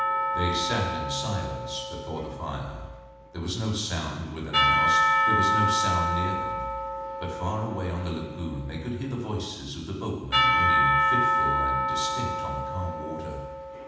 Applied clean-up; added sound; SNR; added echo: none; Church bell / Percussion; -5 dB; reverberation time 1.1 s.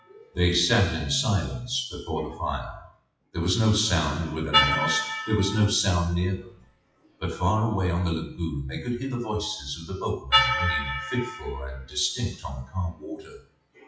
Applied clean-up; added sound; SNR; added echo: classical method WPE with log-MMSE.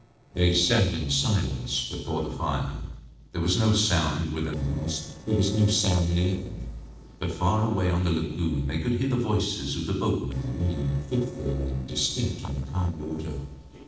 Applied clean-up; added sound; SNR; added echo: neural separator model SepFormer DNS4.